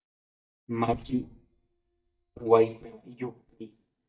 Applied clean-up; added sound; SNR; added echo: neural mask model DeepFilterNet 3.